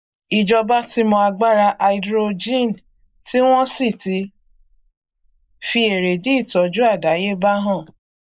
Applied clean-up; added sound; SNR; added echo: neural mask model Resemble Enhance denoiser.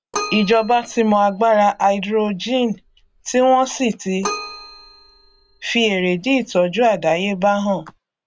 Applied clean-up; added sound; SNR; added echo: none; Keyboard (musical); 16 dB; none.